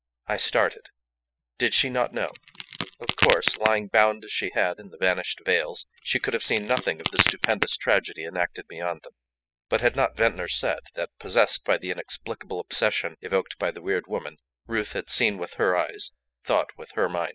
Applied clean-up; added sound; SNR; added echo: classical method spectral subtraction.